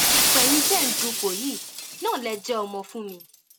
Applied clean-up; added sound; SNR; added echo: none; Shatter; -4 dB; none.